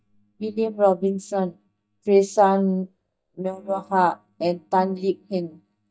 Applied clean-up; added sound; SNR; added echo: neural mask model DeepFilterNet 3.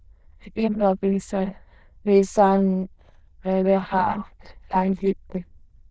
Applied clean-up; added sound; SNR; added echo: neural diffusion model UNIVERSE++.